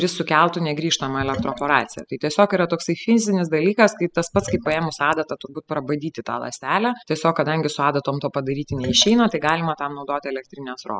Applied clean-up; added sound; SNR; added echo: classical method spectral subtraction.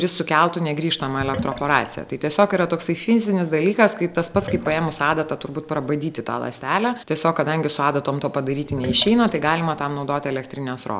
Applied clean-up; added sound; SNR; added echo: none; Sink (filling or washing); 13 dB; none.